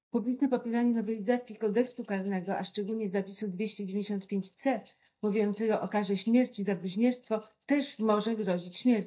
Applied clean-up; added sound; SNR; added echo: neural mask model DeepFilterNet 3.